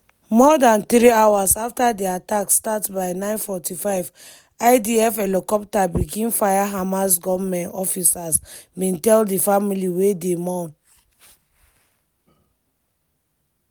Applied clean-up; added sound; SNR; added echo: none; none; none; none.